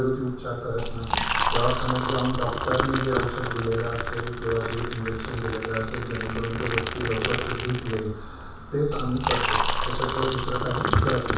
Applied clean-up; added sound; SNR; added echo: none; Liquid; 0 dB; reverberation time 0.7 s.